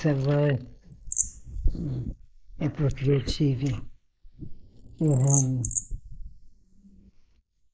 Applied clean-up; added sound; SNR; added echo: neural mask model Resemble Enhance denoiser.